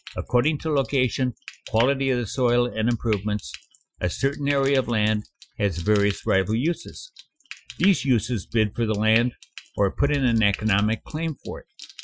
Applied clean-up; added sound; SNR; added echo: classical method Wiener filter.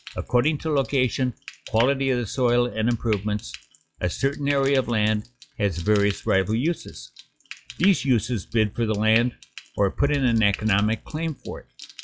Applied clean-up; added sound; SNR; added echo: classical method log-MMSE.